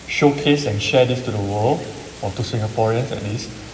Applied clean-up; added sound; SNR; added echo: none; Wind; 20 dB; reverberation time 1.1 s.